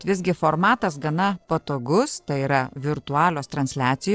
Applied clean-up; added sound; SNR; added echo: neural separator model SepFormer DNS4.